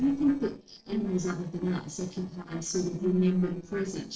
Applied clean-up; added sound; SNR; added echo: neural separator model SepFormer DNS4.